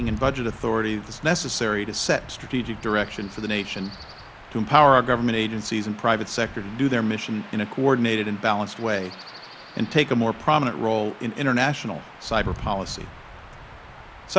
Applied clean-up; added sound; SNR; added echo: none; Stream / Chirp, tweet / Wind; 15 dB; none.